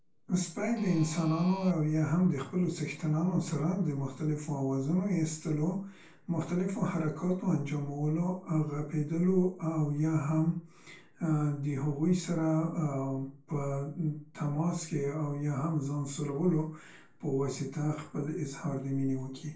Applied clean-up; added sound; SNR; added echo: none; Alarm; 18 dB; reverberation time 0.3 s.